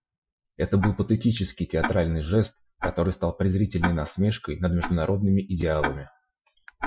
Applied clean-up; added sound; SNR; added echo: classical method Wiener filter.